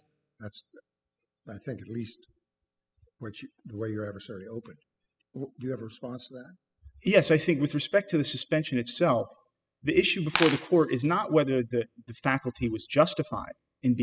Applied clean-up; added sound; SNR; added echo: classical method spectral subtraction.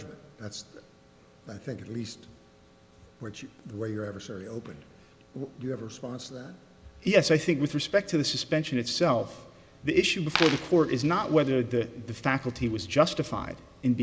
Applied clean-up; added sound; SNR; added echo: none; Coin (dropping); 5 dB; none.